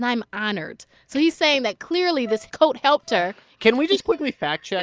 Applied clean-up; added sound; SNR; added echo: neural mask model DeepFilterNet 3.